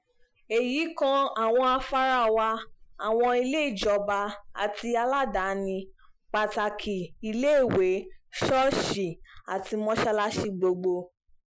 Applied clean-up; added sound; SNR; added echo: classical method Wiener filter.